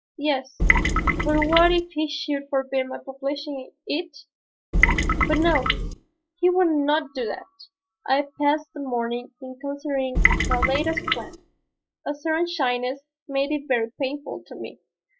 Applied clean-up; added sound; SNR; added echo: classical method log-MMSE.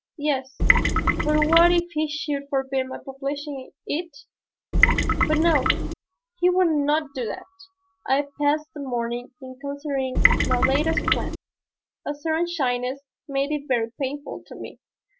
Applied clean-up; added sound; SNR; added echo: none; Trickle, dribble / Water tap, faucet; -5 dB; none.